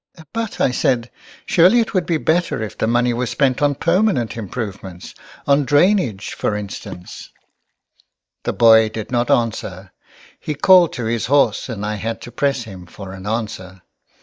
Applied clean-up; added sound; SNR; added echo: neural mask model DeepFilterNet 3.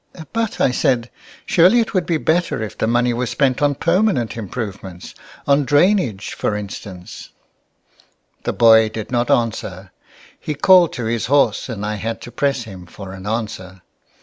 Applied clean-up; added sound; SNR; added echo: none; none; none; none.